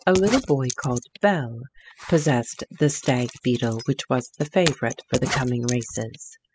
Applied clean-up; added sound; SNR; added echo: classical method spectral subtraction.